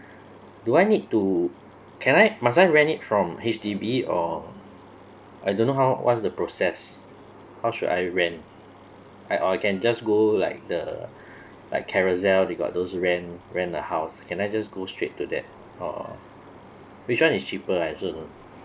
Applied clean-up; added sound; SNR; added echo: none; none; none; none.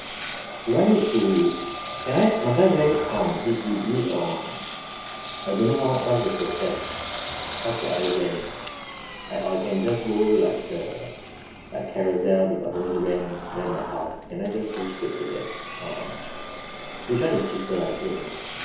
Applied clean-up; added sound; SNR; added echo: none; Engine; 10 dB; reverberation time 1.0 s.